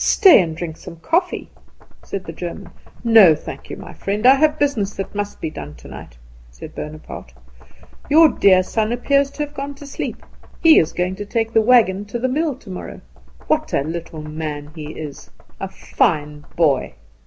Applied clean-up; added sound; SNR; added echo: none; Knock; 15 dB; none.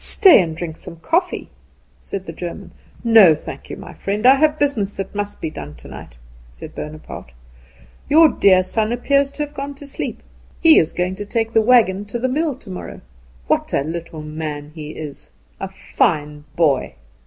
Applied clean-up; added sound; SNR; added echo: none; none; none; none.